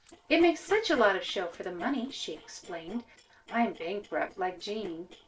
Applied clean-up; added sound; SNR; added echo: neural separator model SepFormer DNS4.